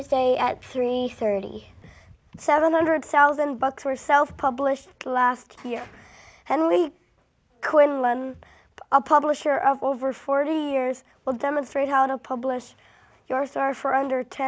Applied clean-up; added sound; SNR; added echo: none; none; none; none.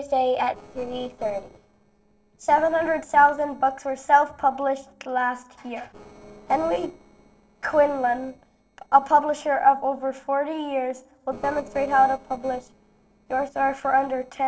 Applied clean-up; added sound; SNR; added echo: neural separator model SepFormer DNS4.